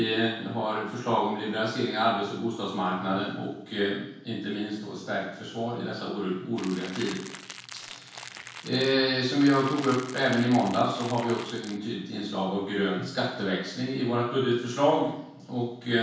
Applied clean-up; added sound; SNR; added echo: none; Crackle; 15 dB; reverberation time 0.7 s.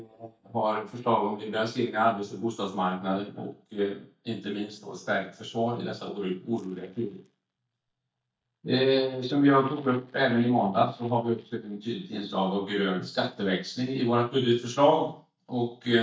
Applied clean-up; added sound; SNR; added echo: neural mask model DeepFilterNet 3.